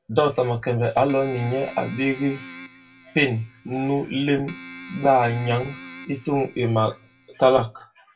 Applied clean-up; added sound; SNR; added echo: none; Keyboard (musical); 18 dB; reverberation time 0.1 s.